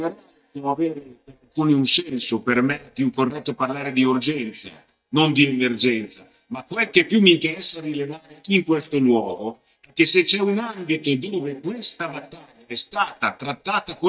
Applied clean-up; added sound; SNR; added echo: neural mask model DeepFilterNet 3.